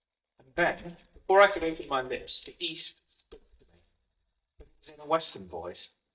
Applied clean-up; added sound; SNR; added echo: neural mask model DeepFilterNet 3.